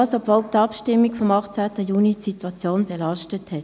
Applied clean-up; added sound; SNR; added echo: none; none; none; none.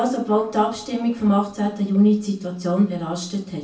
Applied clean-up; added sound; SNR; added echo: none; none; none; reverberation time 0.3 s.